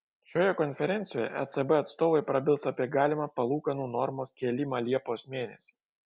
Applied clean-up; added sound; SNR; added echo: none; none; none; none.